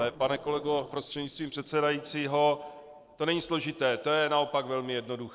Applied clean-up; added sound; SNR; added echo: neural separator model SepFormer DNS4.